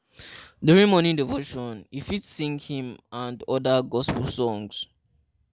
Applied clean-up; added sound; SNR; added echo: none; none; none; none.